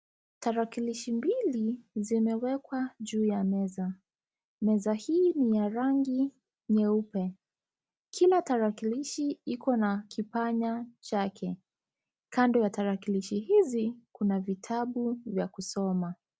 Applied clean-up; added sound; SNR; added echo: none; none; none; none.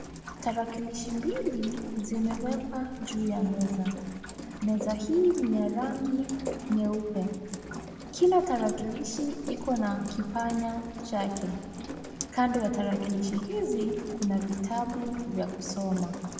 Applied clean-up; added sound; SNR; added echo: none; Rain; 11 dB; reverberation time 2.0 s.